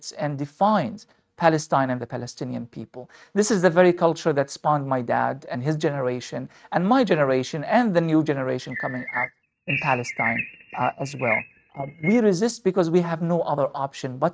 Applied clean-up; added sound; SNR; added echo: neural mask model RNNoise.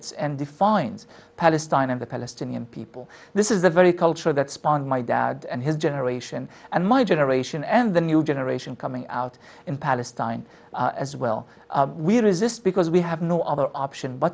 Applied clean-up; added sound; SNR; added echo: none; none; none; none.